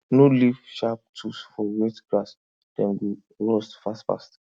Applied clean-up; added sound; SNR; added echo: none; none; none; none.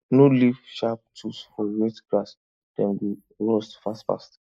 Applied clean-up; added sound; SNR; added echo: neural mask model Resemble Enhance denoiser.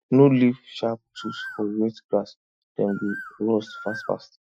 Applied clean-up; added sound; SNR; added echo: classical method Wiener filter.